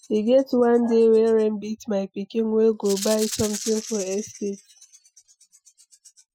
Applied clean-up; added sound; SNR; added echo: classical method Wiener filter.